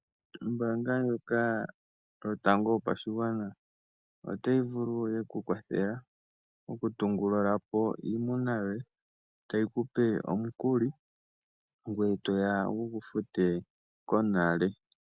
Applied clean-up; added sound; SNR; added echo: none; none; none; none.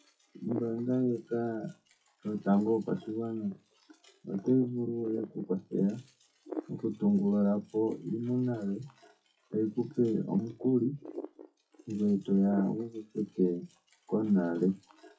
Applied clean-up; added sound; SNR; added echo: classical method WPE with log-MMSE.